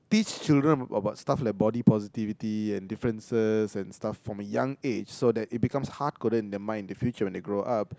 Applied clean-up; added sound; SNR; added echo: none; none; none; none.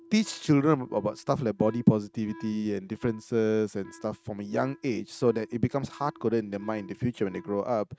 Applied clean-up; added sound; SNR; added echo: neural mask model RNNoise.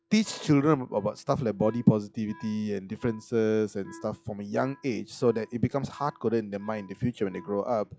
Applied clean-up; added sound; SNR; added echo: classical method log-MMSE.